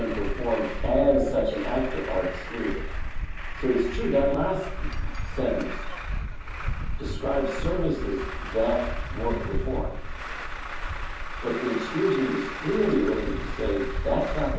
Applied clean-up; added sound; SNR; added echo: none; Truck; 3 dB; reverberation time 0.6 s.